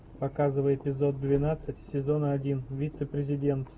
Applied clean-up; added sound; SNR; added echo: none; none; none; none.